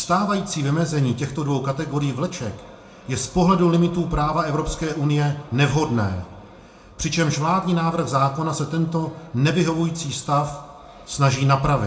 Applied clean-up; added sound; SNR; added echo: none; none; none; reverberation time 0.4 s.